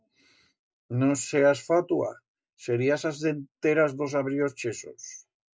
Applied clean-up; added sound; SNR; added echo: none; none; none; none.